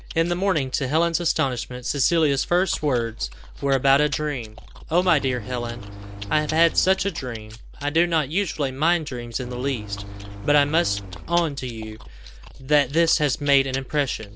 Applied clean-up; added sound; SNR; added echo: none; Chewing, mastication + Engine; 12 dB; none.